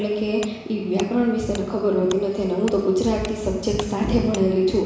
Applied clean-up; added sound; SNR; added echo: none; Wood; 19 dB; reverberation time 1.0 s.